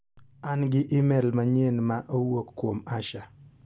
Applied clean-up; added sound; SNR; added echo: none; none; none; none.